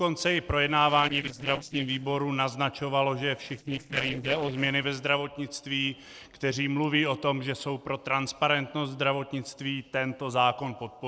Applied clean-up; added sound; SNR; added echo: neural separator model SepFormer DNS4.